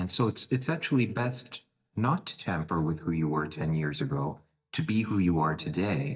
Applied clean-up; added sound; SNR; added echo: neural mask model DeepFilterNet 3.